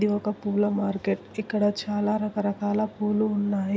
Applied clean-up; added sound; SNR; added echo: none; none; none; none.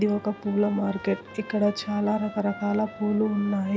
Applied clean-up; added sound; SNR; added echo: none; Trumpet; 19 dB; none.